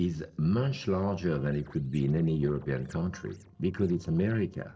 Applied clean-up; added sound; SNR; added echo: neural separator model SepFormer DNS4.